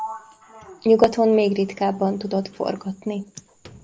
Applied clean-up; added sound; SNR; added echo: none; Sliding door; 19 dB; none.